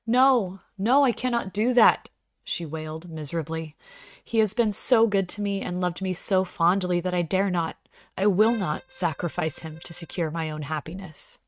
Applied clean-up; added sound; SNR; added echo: neural mask model RNNoise.